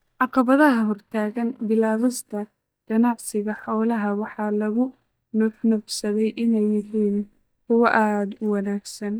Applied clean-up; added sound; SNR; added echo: neural mask model DeepFilterNet 3.